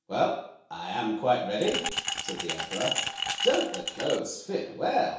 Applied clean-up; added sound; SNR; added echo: none; Glass; 3 dB; reverberation time 0.6 s.